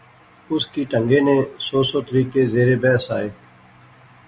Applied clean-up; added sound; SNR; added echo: none; none; none; none.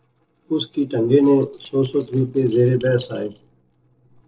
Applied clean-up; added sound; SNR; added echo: neural separator model SepFormer DNS4.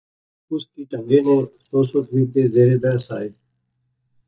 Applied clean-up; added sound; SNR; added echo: neural mask model DeepFilterNet 3.